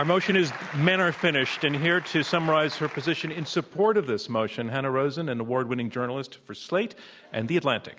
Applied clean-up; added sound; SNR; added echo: none; none; none; none.